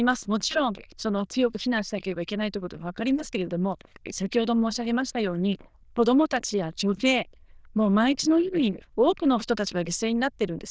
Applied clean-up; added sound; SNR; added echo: neural diffusion model UNIVERSE++.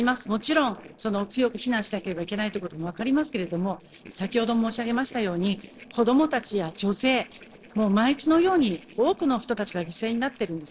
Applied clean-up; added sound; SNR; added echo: neural separator model SepFormer DNS4.